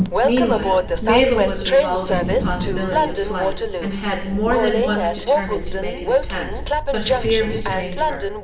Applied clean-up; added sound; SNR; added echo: none; Train; -3 dB; reverberation time 0.9 s.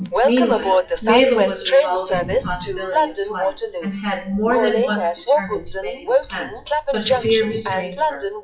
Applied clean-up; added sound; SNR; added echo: classical method WPE with log-MMSE.